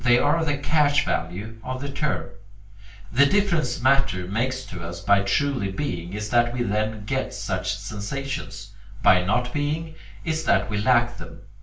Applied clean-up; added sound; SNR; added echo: none; none; none; reverberation time 0.3 s.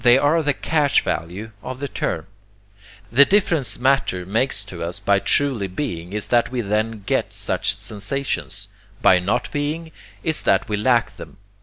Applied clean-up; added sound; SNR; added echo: none; none; none; none.